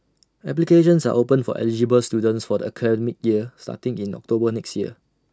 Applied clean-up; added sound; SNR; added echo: none; none; none; none.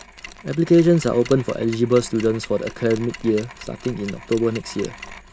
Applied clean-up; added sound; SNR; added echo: none; Mechanisms; 17 dB; none.